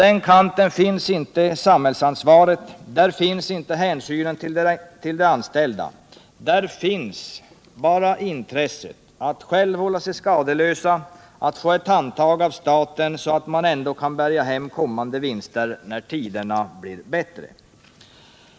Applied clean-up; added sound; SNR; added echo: none; none; none; none.